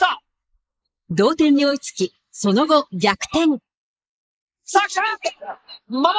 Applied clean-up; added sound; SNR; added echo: neural mask model Resemble Enhance denoiser.